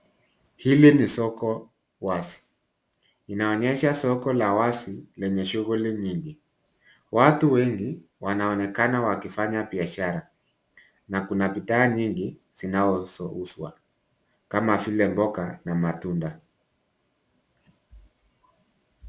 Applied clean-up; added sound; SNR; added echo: none; none; none; none.